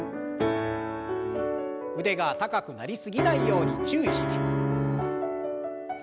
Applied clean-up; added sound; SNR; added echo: none; none; none; none.